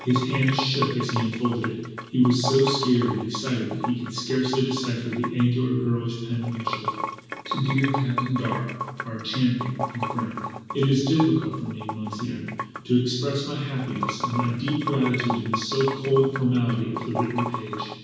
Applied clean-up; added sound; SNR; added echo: none; Sink (filling or washing) / Water; 8 dB; reverberation time 1.2 s.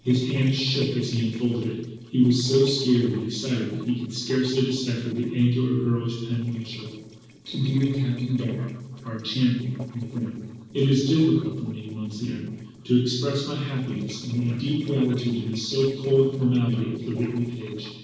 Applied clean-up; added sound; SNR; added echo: neural separator model SepFormer DNS4.